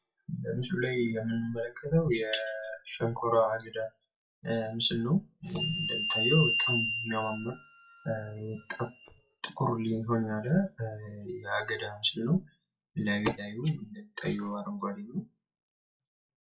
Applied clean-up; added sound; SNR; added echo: classical method WPE with log-MMSE.